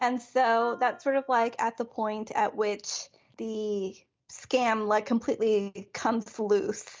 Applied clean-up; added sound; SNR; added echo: neural mask model DeepFilterNet 3.